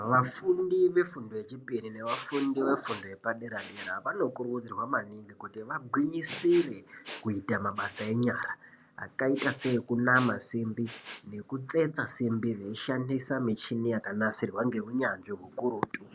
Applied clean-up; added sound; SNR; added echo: none; Respiratory sounds; 17 dB; none.